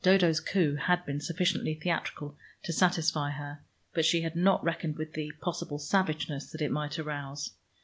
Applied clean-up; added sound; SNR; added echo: none; none; none; none.